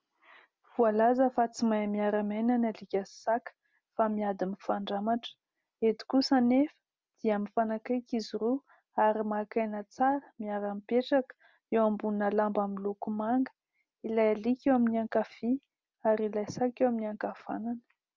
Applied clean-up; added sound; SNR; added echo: none; none; none; none.